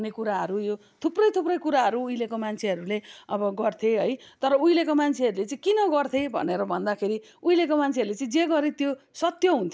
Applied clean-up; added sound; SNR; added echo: none; none; none; none.